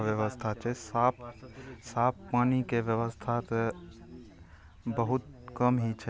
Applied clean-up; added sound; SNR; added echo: none; none; none; none.